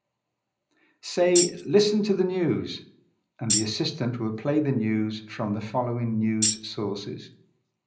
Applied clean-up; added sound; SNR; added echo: none; Tambourine; 0 dB; reverberation time 0.5 s.